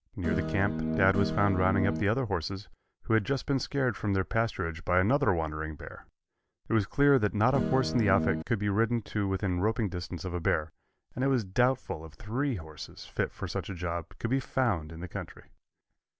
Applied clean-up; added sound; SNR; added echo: none; Guitar; 2 dB; none.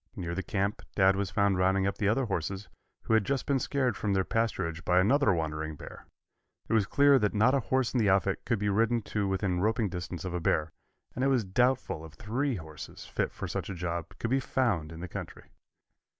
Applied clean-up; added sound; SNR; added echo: none; none; none; none.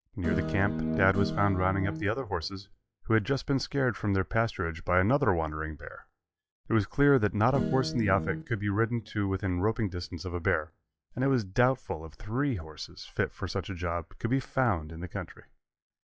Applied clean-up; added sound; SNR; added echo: classical method log-MMSE.